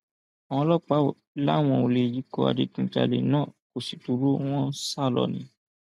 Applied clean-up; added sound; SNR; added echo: none; none; none; none.